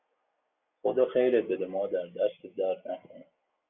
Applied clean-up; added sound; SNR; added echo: none; none; none; none.